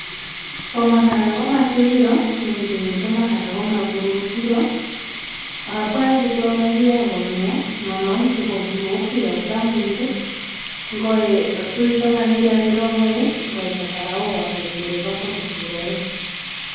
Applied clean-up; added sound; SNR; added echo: none; Sink (filling or washing); 3 dB; reverberation time 1.3 s.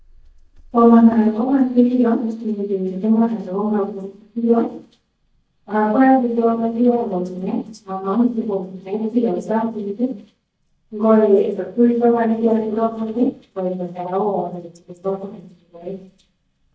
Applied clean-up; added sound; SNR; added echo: neural mask model DeepFilterNet 3.